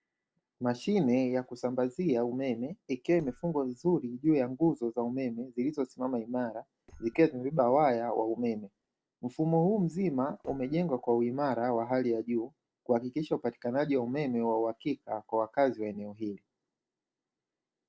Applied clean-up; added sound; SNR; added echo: neural separator model SepFormer DNS4.